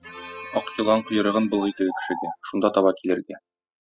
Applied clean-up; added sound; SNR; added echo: classical method spectral subtraction.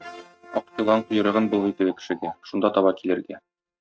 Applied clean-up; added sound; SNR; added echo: neural mask model RNNoise.